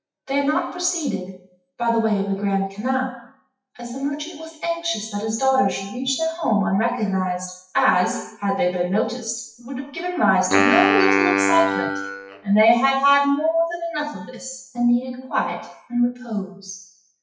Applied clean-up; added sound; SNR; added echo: classical method WPE with log-MMSE.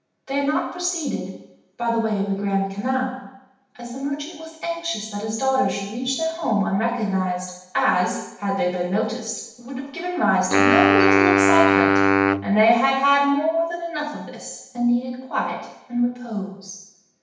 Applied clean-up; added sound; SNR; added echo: none; Wind instrument, woodwind instrument; -4 dB; reverberation time 0.9 s.